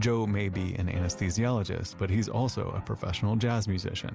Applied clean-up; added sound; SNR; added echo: none; none; none; none.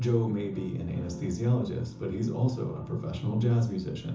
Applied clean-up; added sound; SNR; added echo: none; none; none; reverberation time 0.6 s.